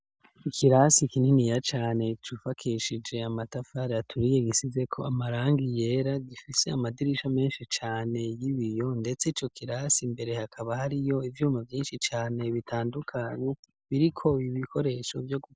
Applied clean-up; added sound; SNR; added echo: none; none; none; none.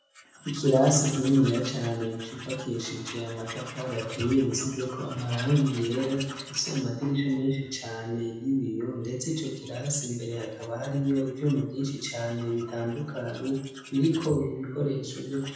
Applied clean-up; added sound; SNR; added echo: none; Tools; 16 dB; reverberation time 0.9 s.